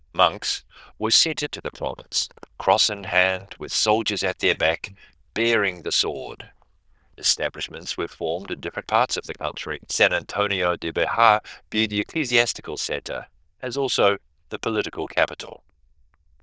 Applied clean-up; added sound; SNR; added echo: neural diffusion model UNIVERSE++.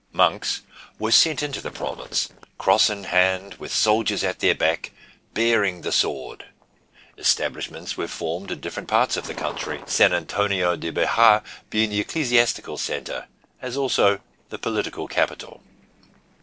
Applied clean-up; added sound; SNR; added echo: neural separator model SepFormer DNS4.